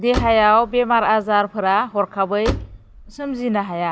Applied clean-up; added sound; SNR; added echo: none; Slam; 10 dB; none.